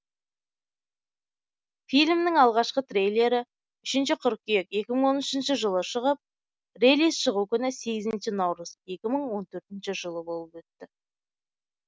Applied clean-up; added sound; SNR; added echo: none; none; none; none.